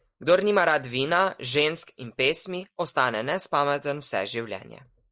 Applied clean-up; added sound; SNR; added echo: neural mask model Resemble Enhance denoiser.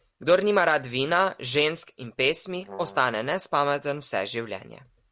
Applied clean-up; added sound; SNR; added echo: none; Brass instrument; 17 dB; none.